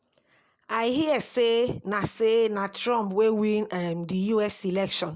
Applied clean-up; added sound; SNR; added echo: none; none; none; none.